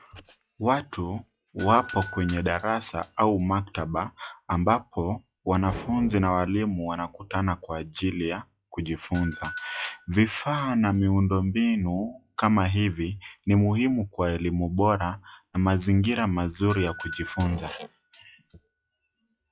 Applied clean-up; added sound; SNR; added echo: classical method log-MMSE.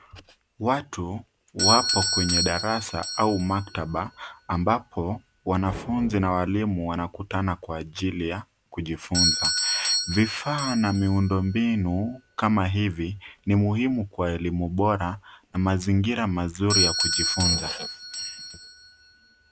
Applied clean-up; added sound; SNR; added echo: none; Doorbell; 5 dB; none.